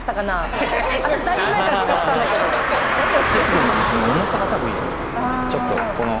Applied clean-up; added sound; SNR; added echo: none; Car; 2 dB; none.